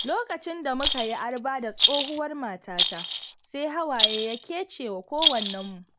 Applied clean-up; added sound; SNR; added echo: none; Rattle; -3 dB; none.